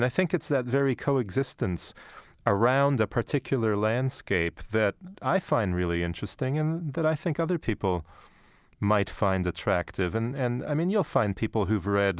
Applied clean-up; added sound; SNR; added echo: none; none; none; none.